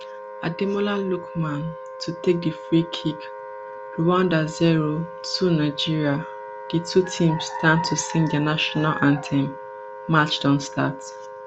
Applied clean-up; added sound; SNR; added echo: none; Wind instrument, woodwind instrument; 13 dB; none.